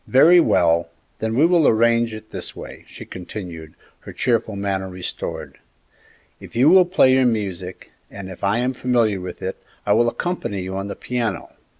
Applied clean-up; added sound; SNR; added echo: none; none; none; none.